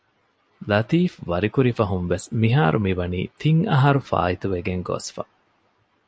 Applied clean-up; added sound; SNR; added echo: none; none; none; none.